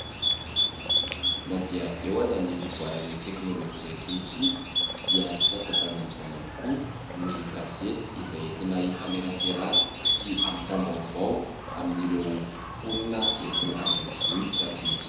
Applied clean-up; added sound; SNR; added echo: none; Bird; -2 dB; reverberation time 1.0 s.